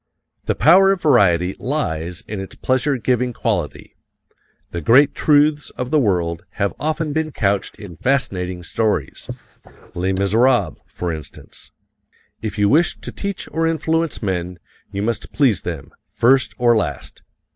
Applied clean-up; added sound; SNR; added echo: neural mask model Resemble Enhance denoiser.